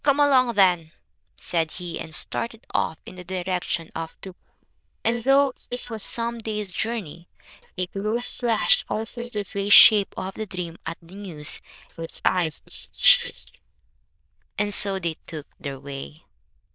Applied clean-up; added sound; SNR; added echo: neural diffusion model UNIVERSE++.